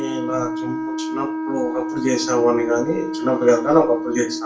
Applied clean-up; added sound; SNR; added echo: none; Wind instrument, woodwind instrument; 5 dB; reverberation time 0.3 s.